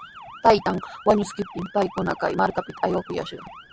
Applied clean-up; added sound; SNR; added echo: none; Motor vehicle (road) / Siren; 18 dB; none.